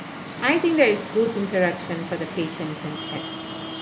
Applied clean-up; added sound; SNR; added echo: none; Traffic noise, roadway noise; 10 dB; none.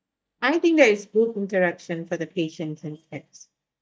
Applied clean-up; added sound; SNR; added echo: neural mask model DeepFilterNet 3.